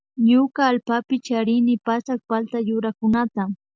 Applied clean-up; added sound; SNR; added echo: none; none; none; none.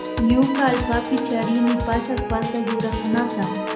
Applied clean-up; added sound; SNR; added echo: none; Piano / Organ; 4 dB; reverberation time 0.9 s.